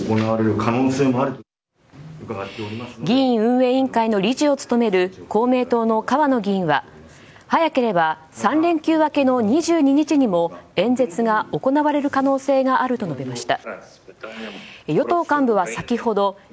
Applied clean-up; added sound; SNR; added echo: none; none; none; none.